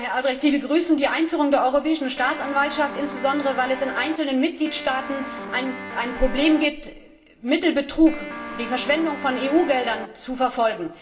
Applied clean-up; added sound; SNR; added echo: none; Guitar; 11 dB; reverberation time 0.6 s.